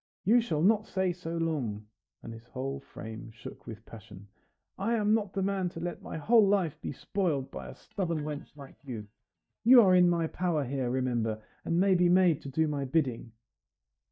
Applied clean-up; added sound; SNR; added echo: neural mask model DeepFilterNet 3.